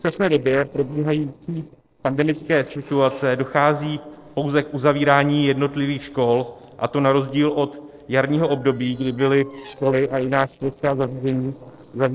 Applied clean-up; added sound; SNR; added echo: neural separator model SepFormer DNS4.